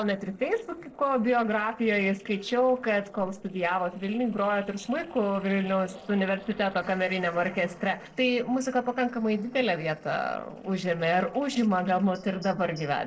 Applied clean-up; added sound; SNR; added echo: neural separator model SepFormer DNS4.